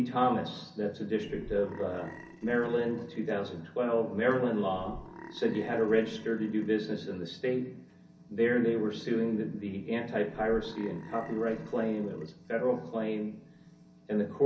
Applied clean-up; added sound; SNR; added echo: none; Burping, eructation; 17 dB; reverberation time 0.3 s.